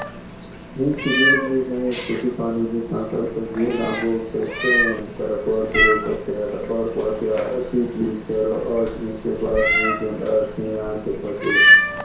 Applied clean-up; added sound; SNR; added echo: none; Meow; 0 dB; reverberation time 0.6 s.